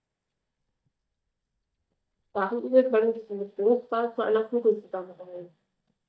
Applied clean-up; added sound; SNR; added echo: neural mask model DeepFilterNet 3.